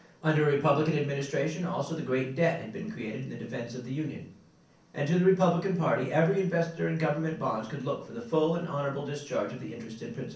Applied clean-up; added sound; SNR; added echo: none; none; none; reverberation time 0.6 s.